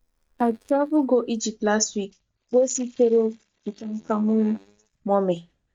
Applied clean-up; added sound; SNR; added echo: neural mask model DeepFilterNet 3.